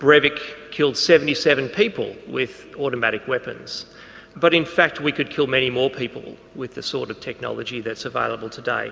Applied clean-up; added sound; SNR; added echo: none; none; none; none.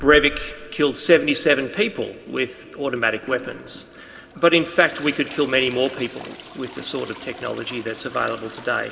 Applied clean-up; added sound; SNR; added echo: none; Trickle, dribble / Toilet flush; 18 dB; reverberation time 2.2 s.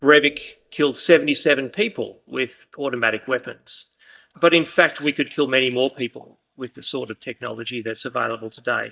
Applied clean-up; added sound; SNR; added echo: neural mask model DeepFilterNet 3.